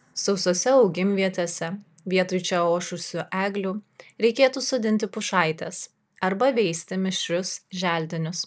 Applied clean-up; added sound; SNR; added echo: none; none; none; none.